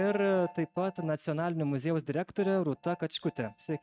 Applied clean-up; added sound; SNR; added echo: neural mask model RNNoise.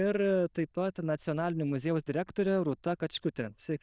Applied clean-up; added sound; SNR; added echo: neural diffusion model UNIVERSE++.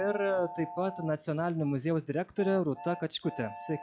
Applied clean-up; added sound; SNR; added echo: classical method log-MMSE.